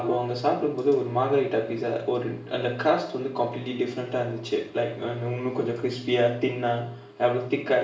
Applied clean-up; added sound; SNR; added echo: none; Brass instrument; 11 dB; reverberation time 0.5 s.